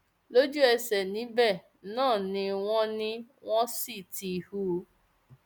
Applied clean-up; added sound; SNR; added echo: none; none; none; none.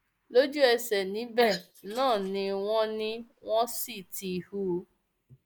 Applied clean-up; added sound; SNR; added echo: neural mask model Resemble Enhance denoiser.